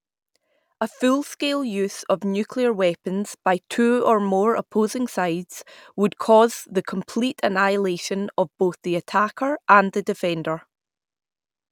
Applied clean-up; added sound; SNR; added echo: none; none; none; none.